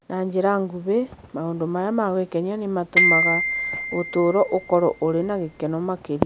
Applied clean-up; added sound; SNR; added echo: none; Glockenspiel; 1 dB; none.